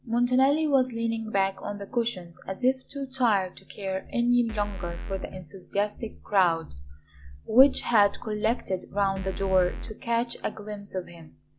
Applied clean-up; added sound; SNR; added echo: none; Bass drum / Keyboard (musical); 6 dB; none.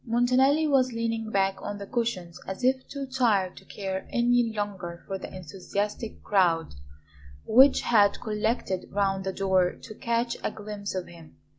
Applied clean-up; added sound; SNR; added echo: none; none; none; none.